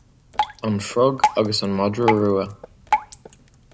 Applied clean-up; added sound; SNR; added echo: none; Drip; 4 dB; none.